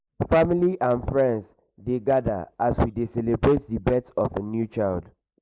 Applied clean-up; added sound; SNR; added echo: neural mask model Resemble Enhance denoiser.